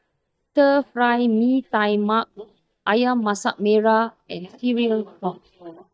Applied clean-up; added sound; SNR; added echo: neural mask model DeepFilterNet 3.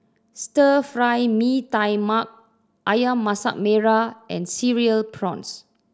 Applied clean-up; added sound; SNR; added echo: none; none; none; none.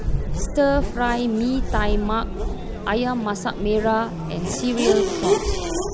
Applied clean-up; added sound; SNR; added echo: none; Race car, auto racing / Accelerating, revving, vroom; 0 dB; none.